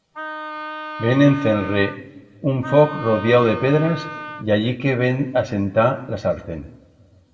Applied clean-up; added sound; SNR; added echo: none; Wind instrument, woodwind instrument; 12 dB; reverberation time 1.7 s.